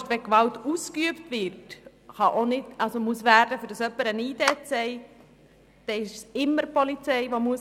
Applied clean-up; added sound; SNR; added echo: none; Clapping; 9 dB; none.